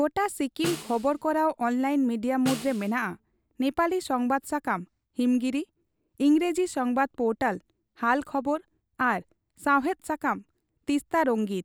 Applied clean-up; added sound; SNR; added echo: none; Snare drum; 14 dB; none.